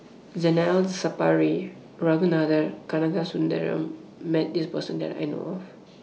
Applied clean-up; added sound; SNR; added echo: none; none; none; none.